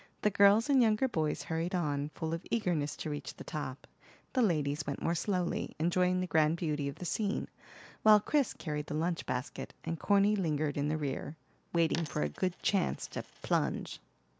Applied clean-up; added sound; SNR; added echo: none; Coin (dropping); 18 dB; none.